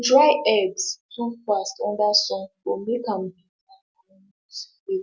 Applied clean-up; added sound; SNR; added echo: none; none; none; none.